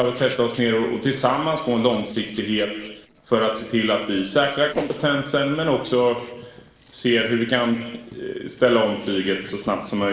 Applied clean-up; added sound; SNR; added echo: neural separator model SepFormer DNS4.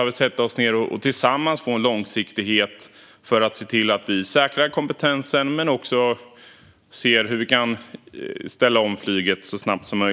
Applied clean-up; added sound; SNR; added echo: none; none; none; none.